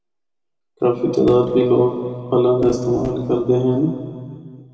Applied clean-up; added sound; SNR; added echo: none; none; none; reverberation time 2.1 s.